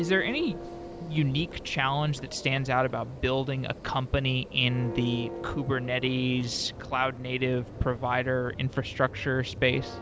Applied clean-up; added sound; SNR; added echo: none; Church bell; 12 dB; none.